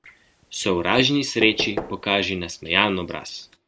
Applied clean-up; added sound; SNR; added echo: none; Knock / Wood; 14 dB; none.